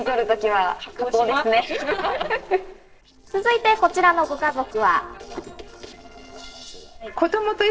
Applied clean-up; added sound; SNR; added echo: neural separator model SepFormer DNS4.